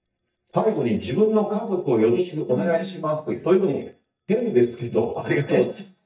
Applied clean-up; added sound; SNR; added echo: neural mask model DeepFilterNet 3.